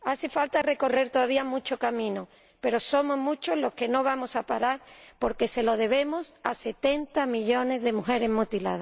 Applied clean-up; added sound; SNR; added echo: none; none; none; none.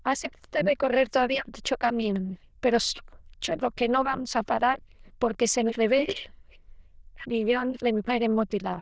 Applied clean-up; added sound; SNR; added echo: neural diffusion model UNIVERSE++.